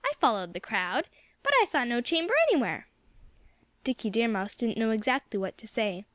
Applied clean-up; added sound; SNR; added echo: none; none; none; none.